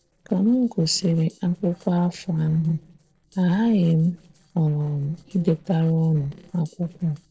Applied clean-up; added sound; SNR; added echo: neural separator model SepFormer DNS4.